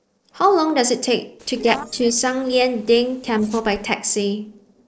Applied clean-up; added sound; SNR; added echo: neural separator model SepFormer DNS4.